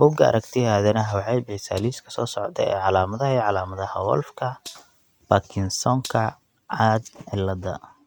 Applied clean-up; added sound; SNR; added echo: neural mask model RNNoise.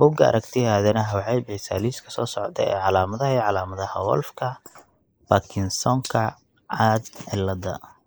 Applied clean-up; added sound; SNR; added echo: neural mask model Resemble Enhance denoiser.